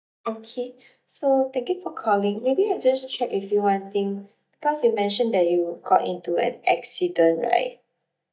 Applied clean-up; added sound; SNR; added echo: neural mask model DeepFilterNet 3.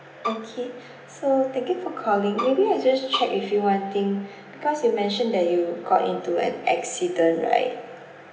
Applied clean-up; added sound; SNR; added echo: none; Bowed string instrument; 10 dB; reverberation time 0.8 s.